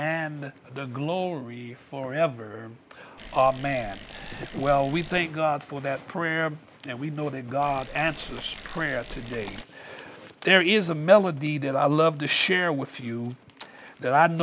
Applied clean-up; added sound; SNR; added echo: none; Bicycle; 10 dB; none.